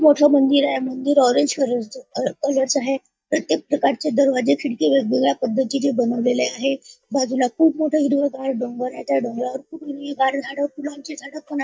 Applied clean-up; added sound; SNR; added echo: neural mask model DeepFilterNet 3.